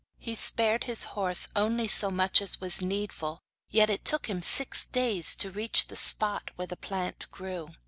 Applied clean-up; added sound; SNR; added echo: none; none; none; none.